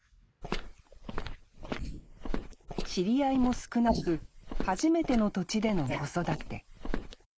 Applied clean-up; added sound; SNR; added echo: neural mask model Resemble Enhance denoiser.